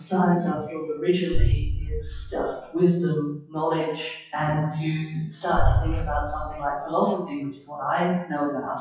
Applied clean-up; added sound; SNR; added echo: classical method WPE with log-MMSE.